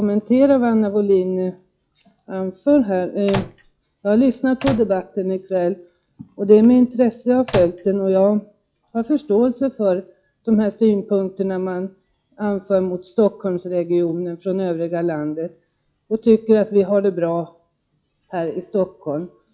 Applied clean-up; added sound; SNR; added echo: classical method log-MMSE.